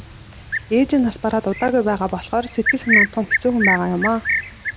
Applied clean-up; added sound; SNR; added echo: none; Cricket; 3 dB; none.